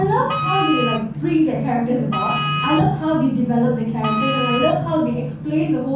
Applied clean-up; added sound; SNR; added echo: none; Wind instrument, woodwind instrument; 6 dB; reverberation time 0.6 s.